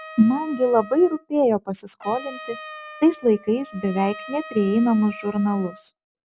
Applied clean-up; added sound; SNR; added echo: none; Trumpet; 18 dB; none.